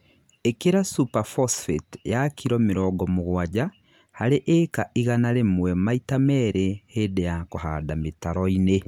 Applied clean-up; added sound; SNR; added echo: none; none; none; none.